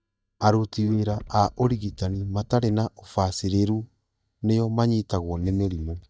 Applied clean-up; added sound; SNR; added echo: neural mask model DeepFilterNet 3.